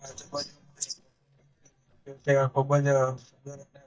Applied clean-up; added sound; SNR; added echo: neural mask model DeepFilterNet 3.